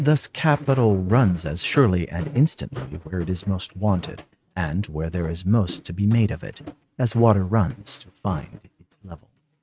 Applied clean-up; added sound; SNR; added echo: neural mask model RNNoise.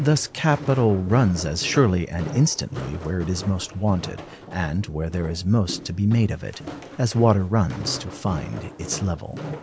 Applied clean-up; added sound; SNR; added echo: none; Walk, footsteps; 14 dB; none.